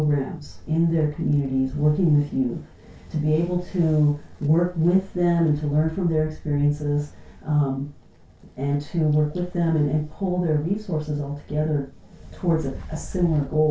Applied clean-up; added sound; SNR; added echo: none; Wind; 19 dB; reverberation time 0.2 s.